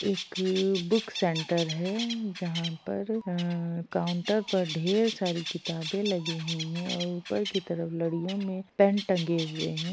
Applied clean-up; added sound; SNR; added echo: none; Bird; 10 dB; none.